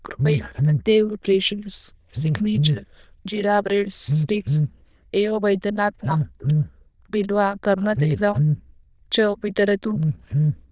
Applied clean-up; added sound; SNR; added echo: neural diffusion model UNIVERSE++.